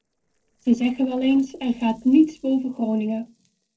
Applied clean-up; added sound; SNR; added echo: neural separator model SepFormer DNS4.